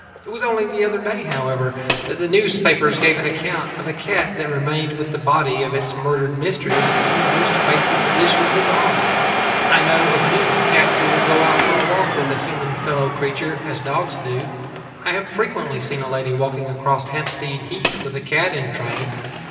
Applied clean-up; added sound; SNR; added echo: none; Domestic sounds, home sounds; 1 dB; reverberation time 2.8 s.